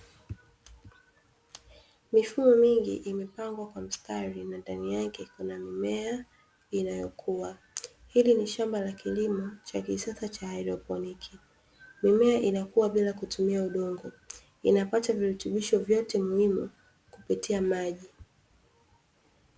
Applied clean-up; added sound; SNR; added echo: none; none; none; none.